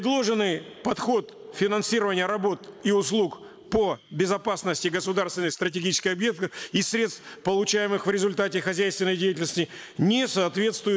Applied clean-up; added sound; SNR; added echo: neural mask model Resemble Enhance denoiser.